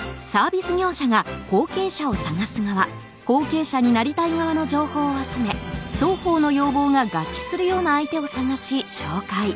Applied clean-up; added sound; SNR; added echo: none; none; none; none.